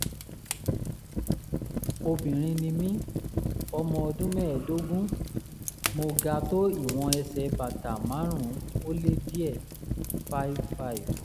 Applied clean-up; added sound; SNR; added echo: none; Fire; 1 dB; none.